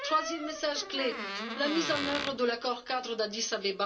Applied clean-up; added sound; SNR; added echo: none; Door; 7 dB; reverberation time 0.2 s.